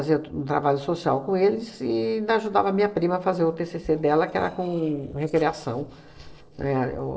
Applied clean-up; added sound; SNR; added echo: neural separator model SepFormer DNS4.